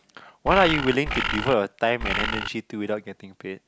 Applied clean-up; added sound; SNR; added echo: none; Bird; 2 dB; none.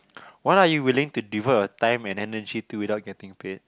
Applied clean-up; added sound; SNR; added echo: none; none; none; none.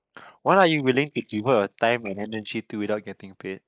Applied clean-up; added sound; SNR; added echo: neural mask model Resemble Enhance denoiser.